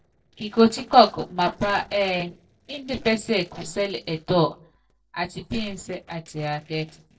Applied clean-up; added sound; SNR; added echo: neural separator model SepFormer DNS4.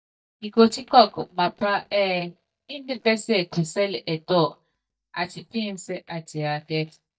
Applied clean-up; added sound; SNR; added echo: neural mask model DeepFilterNet 3.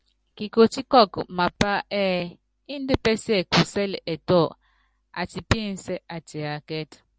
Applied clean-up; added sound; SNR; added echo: none; none; none; none.